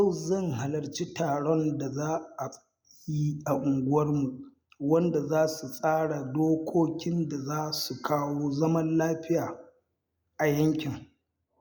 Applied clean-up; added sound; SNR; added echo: none; none; none; none.